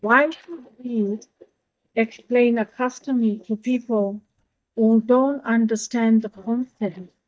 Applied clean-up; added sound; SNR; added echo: neural mask model DeepFilterNet 3.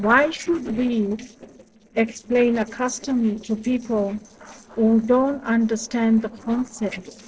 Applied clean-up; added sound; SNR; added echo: neural separator model SepFormer DNS4.